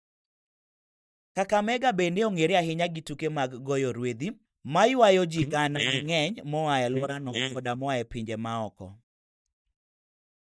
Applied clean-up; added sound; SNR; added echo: neural mask model DeepFilterNet 3.